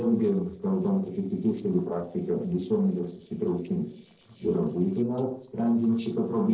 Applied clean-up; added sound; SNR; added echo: neural separator model SepFormer DNS4.